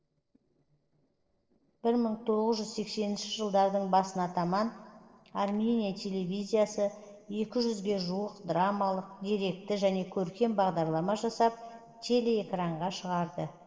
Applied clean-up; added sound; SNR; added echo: neural separator model SepFormer DNS4.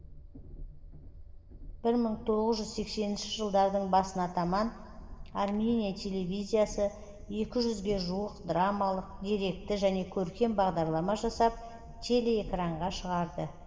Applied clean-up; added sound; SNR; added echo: none; Train; 15 dB; reverberation time 1.9 s.